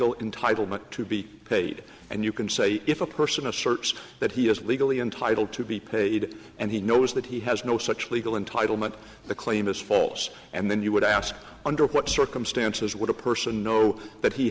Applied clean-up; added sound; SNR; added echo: none; none; none; none.